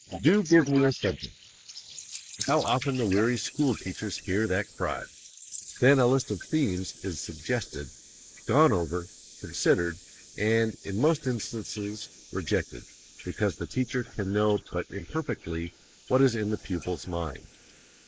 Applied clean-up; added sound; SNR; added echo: neural mask model Resemble Enhance denoiser.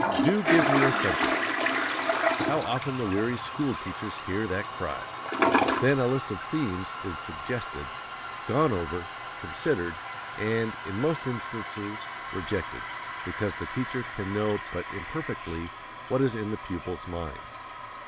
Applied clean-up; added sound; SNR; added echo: none; Toilet flush; 1 dB; none.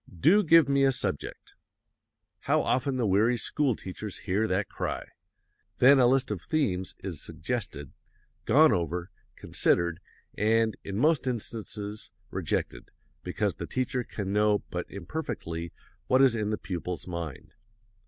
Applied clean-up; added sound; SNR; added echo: none; none; none; none.